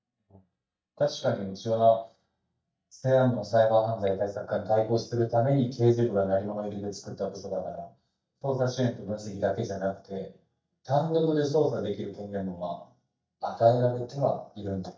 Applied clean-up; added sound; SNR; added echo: neural mask model DeepFilterNet 3.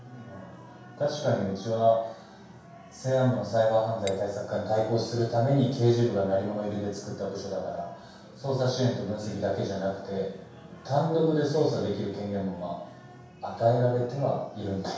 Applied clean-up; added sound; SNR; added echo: none; Cutlery, silverware / Dishes, pots, and pans; 18 dB; reverberation time 0.7 s.